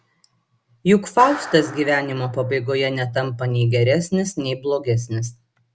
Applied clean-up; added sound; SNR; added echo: none; Clapping; 17 dB; none.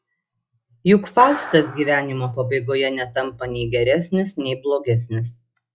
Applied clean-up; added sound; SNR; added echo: classical method log-MMSE.